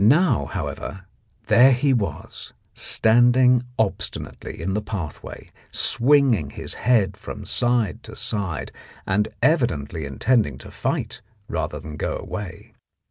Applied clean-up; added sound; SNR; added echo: none; none; none; none.